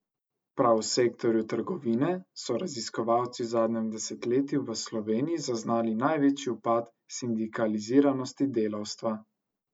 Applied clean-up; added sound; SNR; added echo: none; none; none; none.